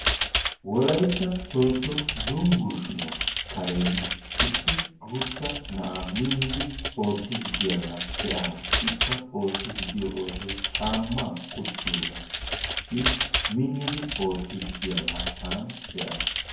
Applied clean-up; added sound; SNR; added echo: none; Computer keyboard; 0 dB; reverberation time 0.9 s.